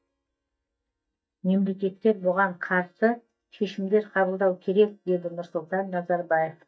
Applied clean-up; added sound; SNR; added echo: neural mask model DeepFilterNet 3.